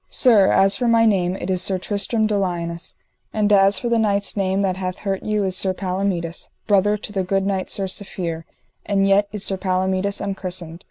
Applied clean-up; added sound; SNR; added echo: none; none; none; none.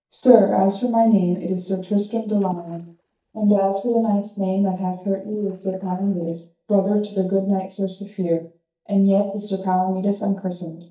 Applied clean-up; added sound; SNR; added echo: neural mask model DeepFilterNet 3.